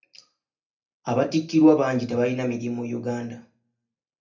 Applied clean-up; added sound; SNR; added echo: none; none; none; reverberation time 0.3 s.